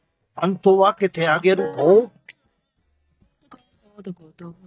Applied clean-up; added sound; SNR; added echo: neural mask model DeepFilterNet 3.